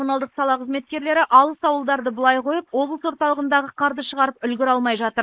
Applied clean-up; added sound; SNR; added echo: neural mask model Resemble Enhance denoiser.